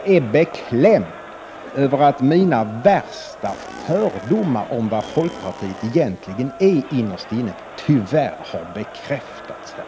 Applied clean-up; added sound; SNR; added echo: none; Fart + Crowd; 16 dB; none.